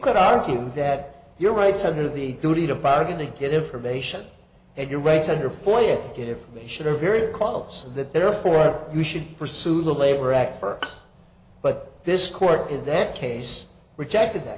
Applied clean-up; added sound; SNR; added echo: none; Bowed string instrument; 18 dB; none.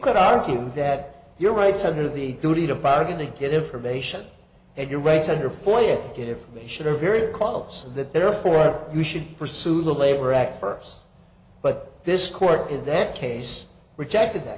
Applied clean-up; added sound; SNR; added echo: none; none; none; none.